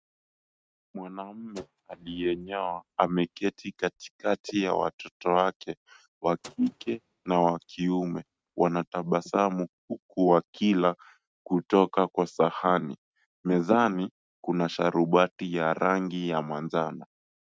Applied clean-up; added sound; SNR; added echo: neural mask model RNNoise.